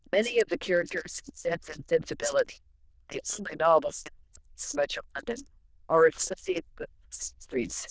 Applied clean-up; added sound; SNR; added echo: neural diffusion model UNIVERSE++.